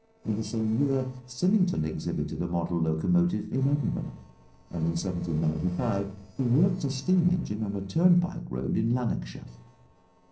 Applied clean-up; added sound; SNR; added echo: neural separator model SepFormer DNS4.